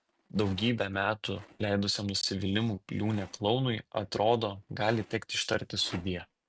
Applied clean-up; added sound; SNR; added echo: neural mask model RNNoise.